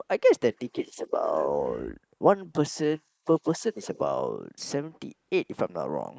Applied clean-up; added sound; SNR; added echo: neural mask model Resemble Enhance denoiser.